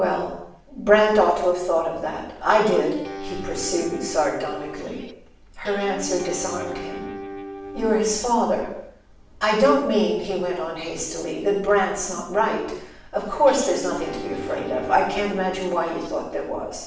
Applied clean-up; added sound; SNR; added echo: none; Guitar; 11 dB; reverberation time 0.7 s.